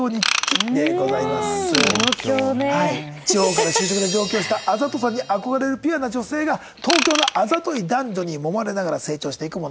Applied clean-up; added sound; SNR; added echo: none; Ratchet, pawl / Tools; 4 dB; none.